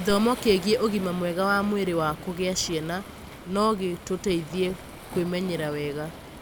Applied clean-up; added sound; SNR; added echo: none; Waves, surf; 14 dB; none.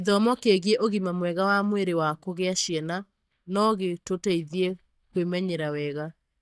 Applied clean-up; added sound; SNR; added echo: neural mask model DeepFilterNet 3.